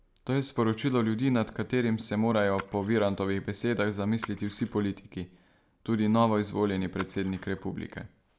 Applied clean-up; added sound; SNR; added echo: none; Splash, splatter; 20 dB; none.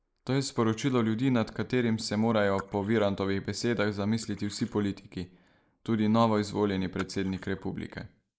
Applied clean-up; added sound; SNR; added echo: neural mask model Resemble Enhance denoiser.